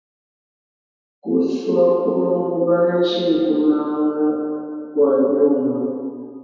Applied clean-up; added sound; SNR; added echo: none; none; none; reverberation time 2.2 s.